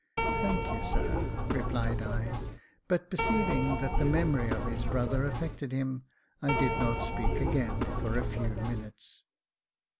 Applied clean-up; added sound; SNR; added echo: none; Keyboard (musical); -3 dB; none.